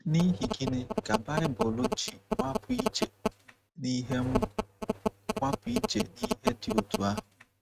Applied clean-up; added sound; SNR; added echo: neural mask model RNNoise.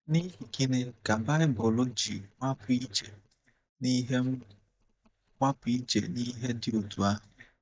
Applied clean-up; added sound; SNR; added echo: neural mask model DeepFilterNet 3.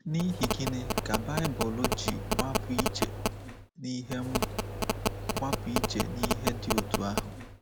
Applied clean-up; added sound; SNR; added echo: none; Telephone; -3 dB; none.